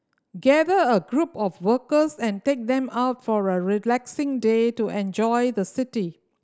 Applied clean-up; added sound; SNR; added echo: none; none; none; none.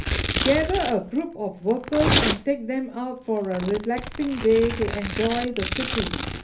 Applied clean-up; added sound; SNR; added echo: none; Domestic sounds, home sounds; 1 dB; reverberation time 0.3 s.